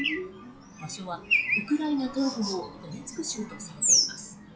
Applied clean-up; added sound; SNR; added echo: classical method log-MMSE.